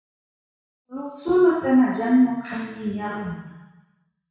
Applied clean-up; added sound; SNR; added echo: none; none; none; reverberation time 1.1 s.